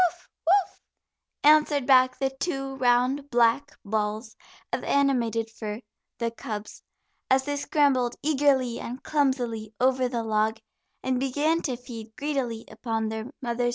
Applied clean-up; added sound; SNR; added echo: none; none; none; none.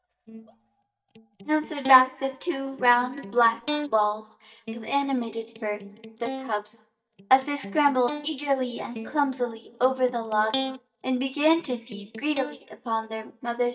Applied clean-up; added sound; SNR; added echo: neural mask model DeepFilterNet 3.